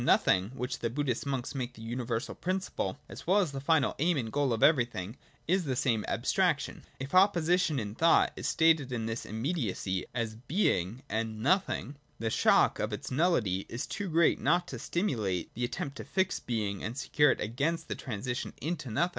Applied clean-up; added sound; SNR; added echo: none; none; none; none.